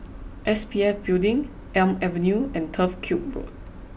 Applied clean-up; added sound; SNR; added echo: none; none; none; none.